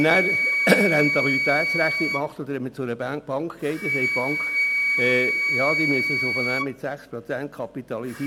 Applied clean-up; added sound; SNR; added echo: none; Wind instrument, woodwind instrument; -1 dB; none.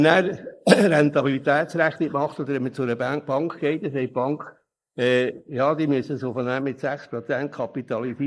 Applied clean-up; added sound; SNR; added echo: neural mask model Resemble Enhance denoiser.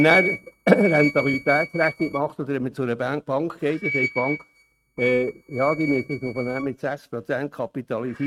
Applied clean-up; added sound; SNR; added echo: neural mask model RNNoise.